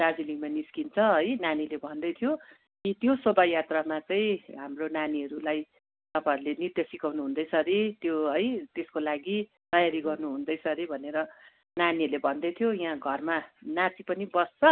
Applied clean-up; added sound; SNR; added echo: none; none; none; none.